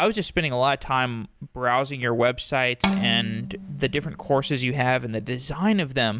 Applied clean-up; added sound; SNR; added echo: none; Bowed string instrument; 7 dB; none.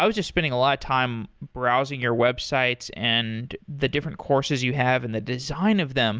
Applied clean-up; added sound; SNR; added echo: none; none; none; none.